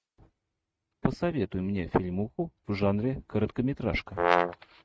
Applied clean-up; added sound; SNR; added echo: neural mask model RNNoise.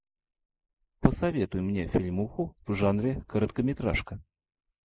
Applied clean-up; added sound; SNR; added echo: neural mask model Resemble Enhance denoiser.